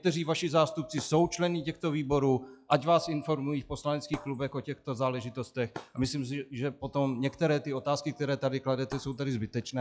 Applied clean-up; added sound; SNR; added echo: classical method log-MMSE.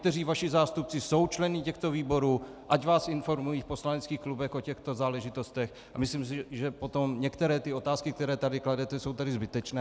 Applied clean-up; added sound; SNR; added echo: none; none; none; none.